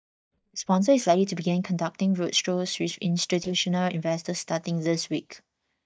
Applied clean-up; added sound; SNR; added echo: neural mask model DeepFilterNet 3.